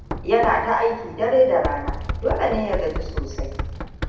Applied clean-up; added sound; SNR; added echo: none; Knock; 7 dB; reverberation time 0.9 s.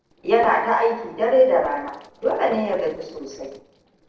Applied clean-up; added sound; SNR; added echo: neural separator model SepFormer DNS4.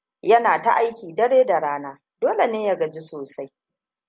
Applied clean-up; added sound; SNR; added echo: none; none; none; none.